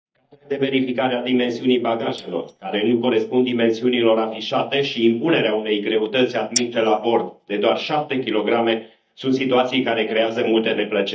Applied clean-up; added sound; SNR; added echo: neural mask model DeepFilterNet 3.